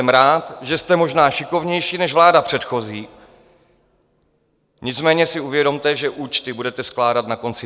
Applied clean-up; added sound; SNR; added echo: none; none; none; none.